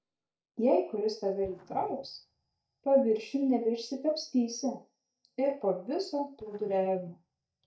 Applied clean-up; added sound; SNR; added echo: neural mask model DeepFilterNet 3.